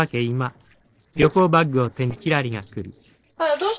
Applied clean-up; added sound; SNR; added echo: neural separator model SepFormer DNS4.